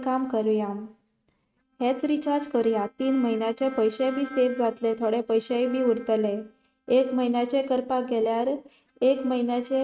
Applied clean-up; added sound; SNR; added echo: neural mask model RNNoise.